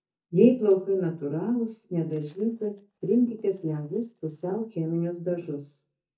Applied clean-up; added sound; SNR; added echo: neural mask model DeepFilterNet 3.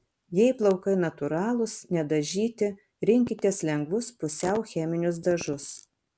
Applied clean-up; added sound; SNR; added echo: none; none; none; none.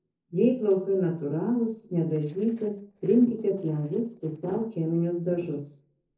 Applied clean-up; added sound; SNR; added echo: neural separator model SepFormer DNS4.